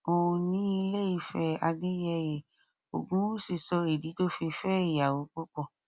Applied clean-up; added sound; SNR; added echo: none; none; none; none.